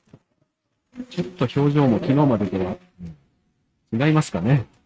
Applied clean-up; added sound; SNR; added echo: neural mask model RNNoise.